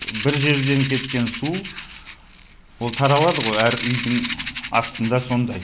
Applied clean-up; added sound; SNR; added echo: none; Rattle (instrument); 8 dB; none.